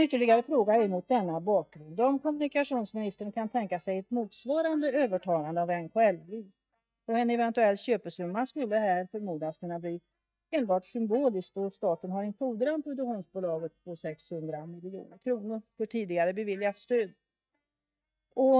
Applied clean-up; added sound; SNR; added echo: neural mask model DeepFilterNet 3.